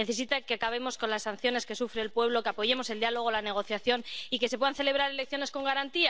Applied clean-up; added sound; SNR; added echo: none; Zipper (clothing); 17 dB; none.